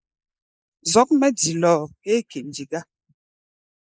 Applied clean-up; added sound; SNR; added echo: neural mask model Resemble Enhance denoiser.